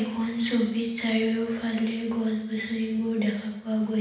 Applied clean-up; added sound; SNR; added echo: none; none; none; reverberation time 0.9 s.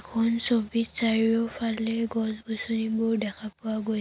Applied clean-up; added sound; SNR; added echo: none; none; none; none.